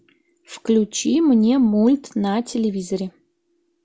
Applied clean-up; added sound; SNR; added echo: none; none; none; none.